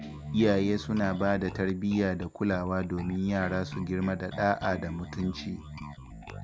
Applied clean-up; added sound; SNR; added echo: none; Guitar + Bass guitar; 12 dB; none.